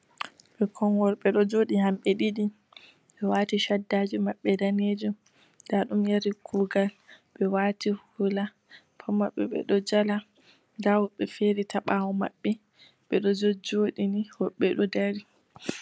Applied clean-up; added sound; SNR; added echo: none; none; none; none.